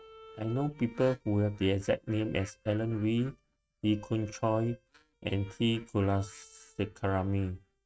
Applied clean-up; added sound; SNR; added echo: neural mask model RNNoise.